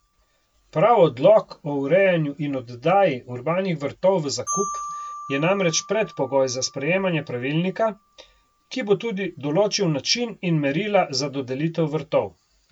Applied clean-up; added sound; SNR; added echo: none; Marimba, xylophone; 18 dB; none.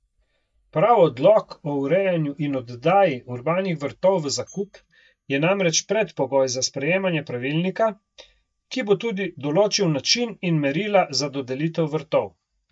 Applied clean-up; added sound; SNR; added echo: neural mask model DeepFilterNet 3.